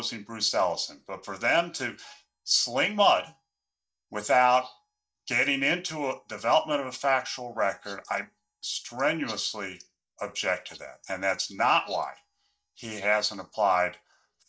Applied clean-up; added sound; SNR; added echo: neural mask model DeepFilterNet 3.